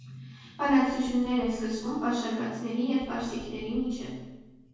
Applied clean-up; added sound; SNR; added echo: none; Knock; 19 dB; reverberation time 1.3 s.